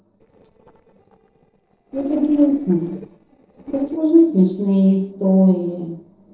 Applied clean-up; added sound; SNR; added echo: neural separator model SepFormer DNS4.